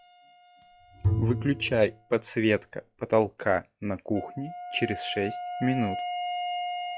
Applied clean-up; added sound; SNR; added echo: classical method log-MMSE.